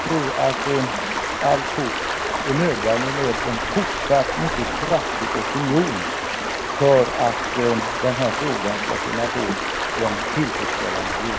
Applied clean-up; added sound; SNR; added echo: none; Stream; 1 dB; none.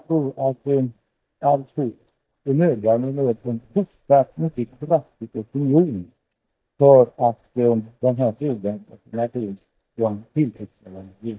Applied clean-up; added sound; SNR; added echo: neural mask model DeepFilterNet 3.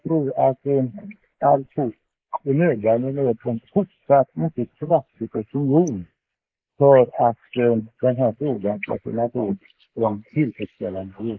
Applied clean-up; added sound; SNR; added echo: neural mask model Resemble Enhance denoiser.